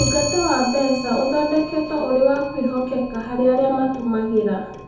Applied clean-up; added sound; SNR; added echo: none; Clock; 10 dB; reverberation time 0.8 s.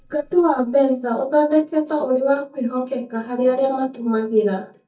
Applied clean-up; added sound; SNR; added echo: neural mask model DeepFilterNet 3.